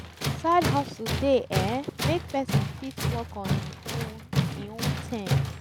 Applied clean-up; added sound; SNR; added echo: none; Tools; -1 dB; none.